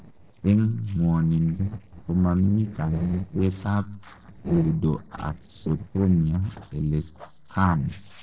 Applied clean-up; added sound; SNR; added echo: neural separator model SepFormer DNS4.